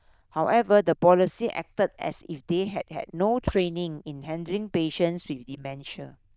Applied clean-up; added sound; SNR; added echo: neural diffusion model UNIVERSE++.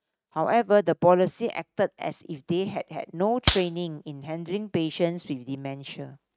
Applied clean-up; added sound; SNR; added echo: neural mask model RNNoise.